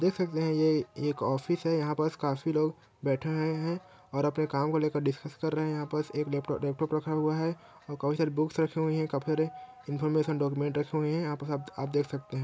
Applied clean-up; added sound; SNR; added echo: none; none; none; none.